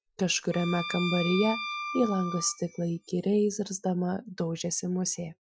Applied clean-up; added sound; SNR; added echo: classical method Wiener filter.